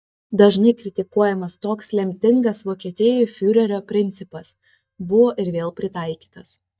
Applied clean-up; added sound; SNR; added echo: neural mask model DeepFilterNet 3.